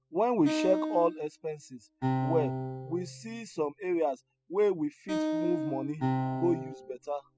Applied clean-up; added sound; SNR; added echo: classical method spectral subtraction.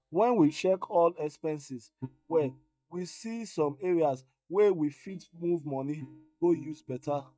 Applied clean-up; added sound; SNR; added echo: neural mask model DeepFilterNet 3.